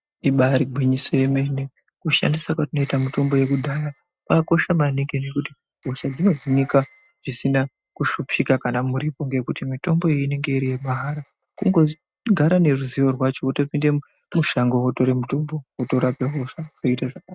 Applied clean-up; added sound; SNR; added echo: neural mask model RNNoise.